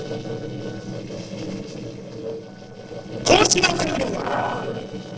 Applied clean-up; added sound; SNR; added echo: neural separator model SepFormer DNS4.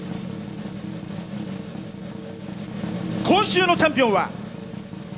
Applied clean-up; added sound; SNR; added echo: none; none; none; none.